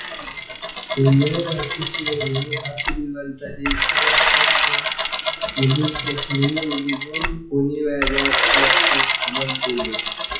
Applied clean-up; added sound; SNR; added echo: classical method WPE with log-MMSE.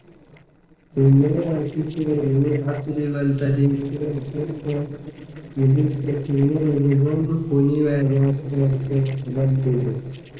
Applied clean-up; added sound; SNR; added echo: neural separator model SepFormer DNS4.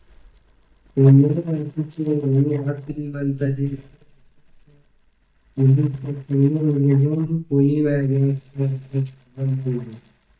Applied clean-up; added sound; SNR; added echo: neural mask model DeepFilterNet 3.